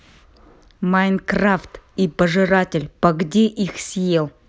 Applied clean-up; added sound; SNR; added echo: none; none; none; none.